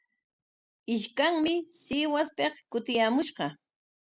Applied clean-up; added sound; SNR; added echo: none; none; none; none.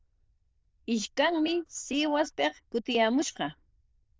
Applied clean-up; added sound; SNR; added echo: neural diffusion model UNIVERSE++.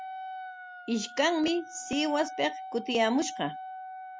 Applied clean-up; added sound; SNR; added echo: none; Wind instrument, woodwind instrument; 11 dB; none.